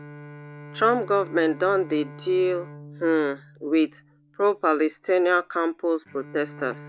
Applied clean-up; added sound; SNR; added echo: none; Bowed string instrument; 19 dB; none.